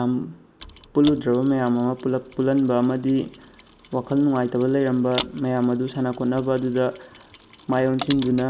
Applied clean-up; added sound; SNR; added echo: none; Mechanisms; 15 dB; none.